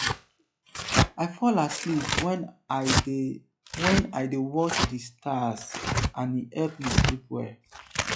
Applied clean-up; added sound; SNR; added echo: classical method log-MMSE.